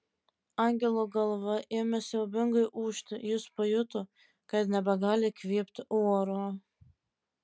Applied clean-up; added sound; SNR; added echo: none; none; none; none.